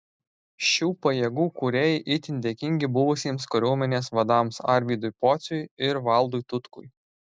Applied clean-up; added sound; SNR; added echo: none; none; none; none.